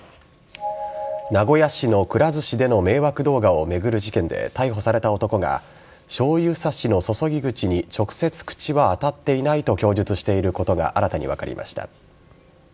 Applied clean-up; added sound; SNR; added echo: none; none; none; none.